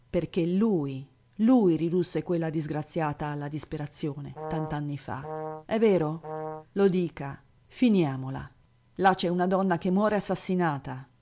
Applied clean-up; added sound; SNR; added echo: none; Brass instrument; 11 dB; none.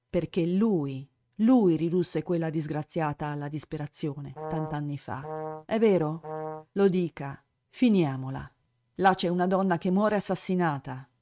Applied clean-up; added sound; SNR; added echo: neural mask model RNNoise.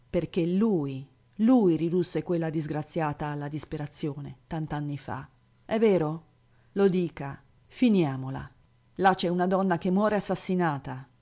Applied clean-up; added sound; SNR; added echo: none; none; none; none.